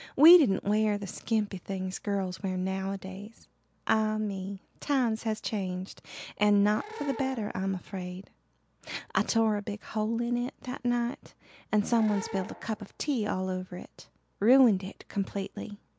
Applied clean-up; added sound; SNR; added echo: none; Animal / Brass instrument; 18 dB; none.